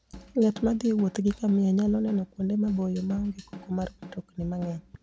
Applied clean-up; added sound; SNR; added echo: none; Drum kit; 17 dB; none.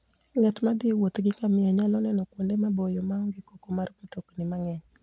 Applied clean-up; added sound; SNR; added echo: none; none; none; none.